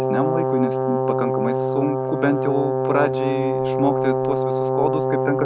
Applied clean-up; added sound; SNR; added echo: none; Brass instrument; -3 dB; none.